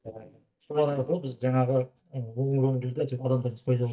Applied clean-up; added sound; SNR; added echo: neural mask model DeepFilterNet 3.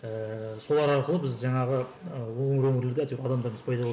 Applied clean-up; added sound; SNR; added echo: none; none; none; none.